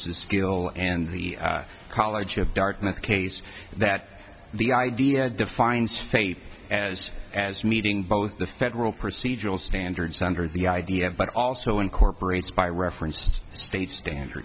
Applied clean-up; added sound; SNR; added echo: none; none; none; none.